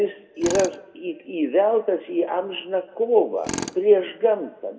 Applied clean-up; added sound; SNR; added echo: none; Tools; 15 dB; reverberation time 1.0 s.